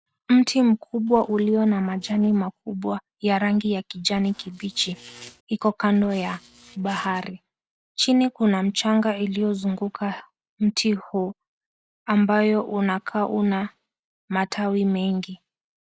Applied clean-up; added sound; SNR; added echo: neural separator model SepFormer DNS4.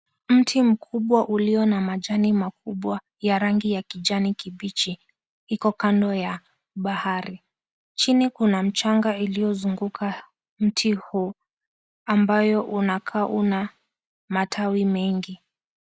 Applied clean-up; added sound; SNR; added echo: none; none; none; none.